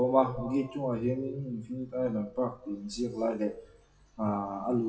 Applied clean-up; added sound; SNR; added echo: classical method WPE with log-MMSE.